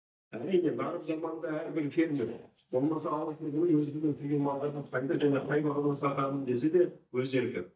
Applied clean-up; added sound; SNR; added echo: neural mask model DeepFilterNet 3.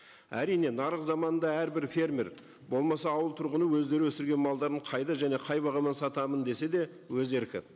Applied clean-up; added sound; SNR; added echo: none; none; none; none.